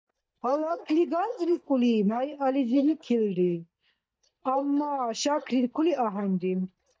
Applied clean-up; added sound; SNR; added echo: neural mask model DeepFilterNet 3.